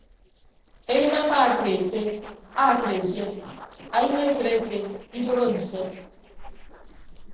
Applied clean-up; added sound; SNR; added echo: neural separator model SepFormer DNS4.